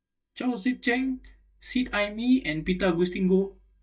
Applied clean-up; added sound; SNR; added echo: neural mask model DeepFilterNet 3.